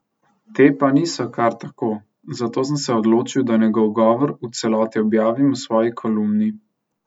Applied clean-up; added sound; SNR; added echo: none; none; none; none.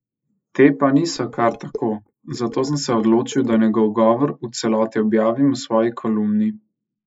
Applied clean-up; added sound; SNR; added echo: neural mask model Resemble Enhance denoiser.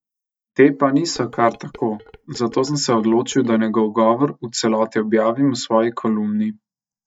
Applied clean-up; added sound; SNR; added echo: neural mask model DeepFilterNet 3.